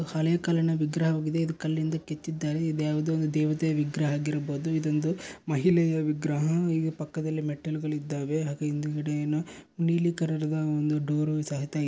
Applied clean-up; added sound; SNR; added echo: none; none; none; none.